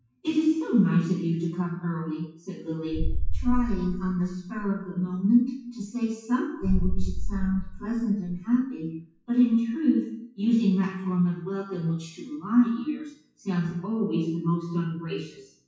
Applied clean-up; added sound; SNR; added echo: classical method WPE with log-MMSE.